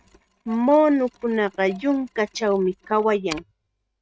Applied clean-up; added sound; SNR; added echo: neural mask model RNNoise.